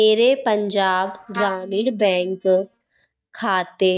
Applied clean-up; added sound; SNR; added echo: neural mask model DeepFilterNet 3.